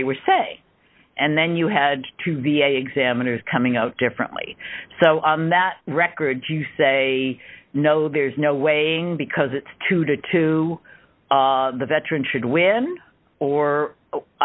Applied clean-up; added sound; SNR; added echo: none; none; none; none.